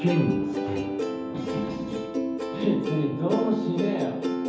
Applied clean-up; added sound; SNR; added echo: none; Plucked string instrument; 1 dB; reverberation time 0.9 s.